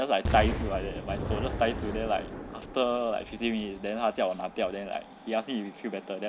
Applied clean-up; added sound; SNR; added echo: none; Explosion; 6 dB; none.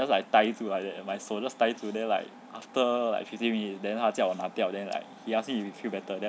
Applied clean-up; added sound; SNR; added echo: none; none; none; none.